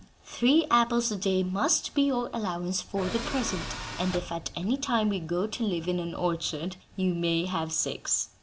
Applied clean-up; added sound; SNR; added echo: none; Tools; 11 dB; none.